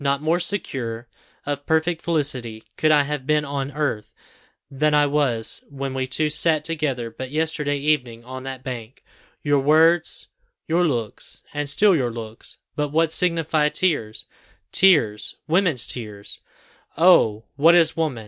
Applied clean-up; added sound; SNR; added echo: none; none; none; none.